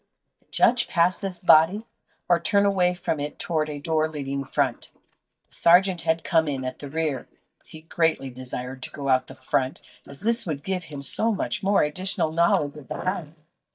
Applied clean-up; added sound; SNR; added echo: neural mask model DeepFilterNet 3.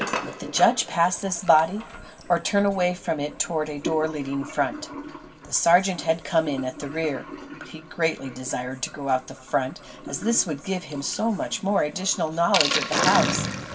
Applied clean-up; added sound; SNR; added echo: none; Sink (filling or washing); 8 dB; reverberation time 2.0 s.